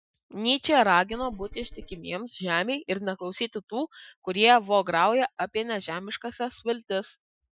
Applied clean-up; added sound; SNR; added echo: classical method Wiener filter.